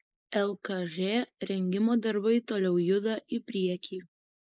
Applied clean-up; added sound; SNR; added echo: neural mask model Resemble Enhance denoiser.